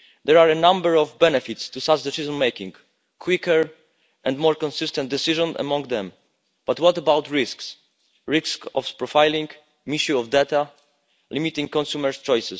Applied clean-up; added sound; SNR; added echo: none; none; none; none.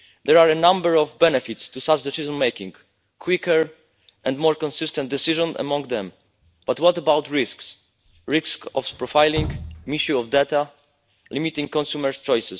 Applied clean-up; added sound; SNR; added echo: none; Drip; 19 dB; none.